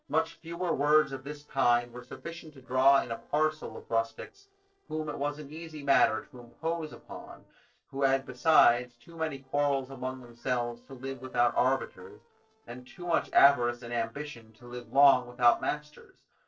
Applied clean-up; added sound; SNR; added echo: neural separator model SepFormer DNS4.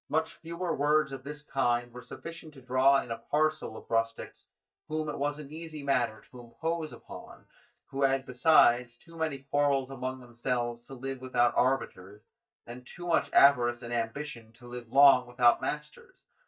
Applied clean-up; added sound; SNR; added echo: neural mask model DeepFilterNet 3.